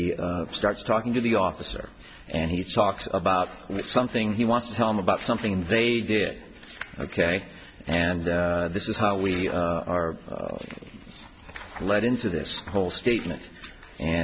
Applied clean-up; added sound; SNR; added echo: none; none; none; none.